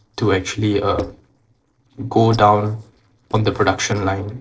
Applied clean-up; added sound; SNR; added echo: neural separator model SepFormer DNS4.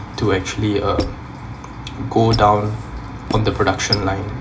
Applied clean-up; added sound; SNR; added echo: none; Squeak; 12 dB; reverberation time 0.4 s.